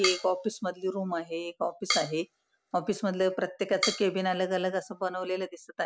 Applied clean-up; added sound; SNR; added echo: none; Drum kit; 7 dB; none.